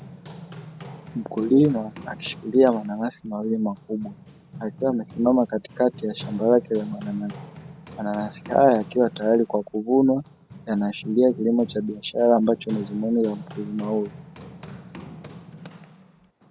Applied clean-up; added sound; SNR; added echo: none; Run; 17 dB; none.